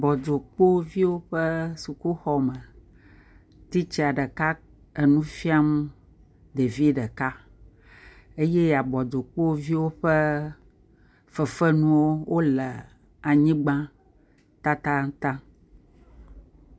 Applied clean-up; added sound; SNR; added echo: none; none; none; none.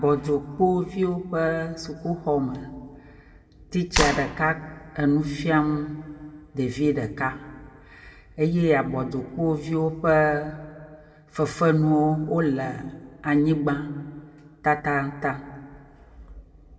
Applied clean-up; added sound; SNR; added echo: none; Clapping; 2 dB; reverberation time 1.0 s.